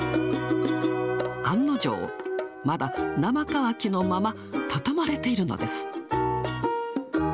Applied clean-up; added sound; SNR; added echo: none; none; none; none.